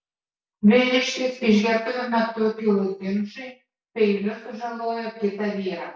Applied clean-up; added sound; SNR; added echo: none; none; none; none.